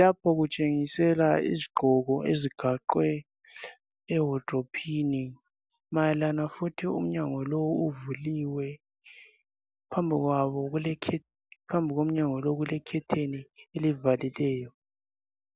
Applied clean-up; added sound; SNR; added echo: none; none; none; none.